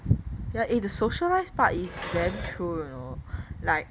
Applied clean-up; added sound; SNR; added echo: none; Dishes, pots, and pans; 13 dB; none.